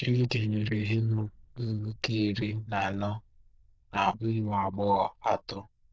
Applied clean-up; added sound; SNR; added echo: neural diffusion model UNIVERSE++.